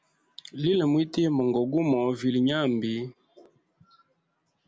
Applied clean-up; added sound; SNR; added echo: none; none; none; none.